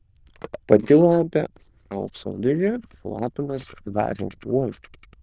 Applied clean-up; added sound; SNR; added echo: neural diffusion model UNIVERSE++.